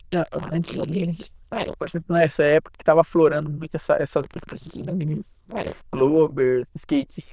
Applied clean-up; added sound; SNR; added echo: neural diffusion model UNIVERSE++.